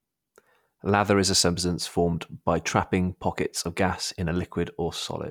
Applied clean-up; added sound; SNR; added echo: none; none; none; none.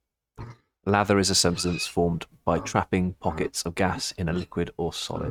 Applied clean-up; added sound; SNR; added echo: neural mask model RNNoise.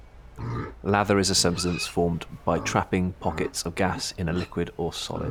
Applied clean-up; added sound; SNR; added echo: none; Livestock, farm animals, working animals; 12 dB; none.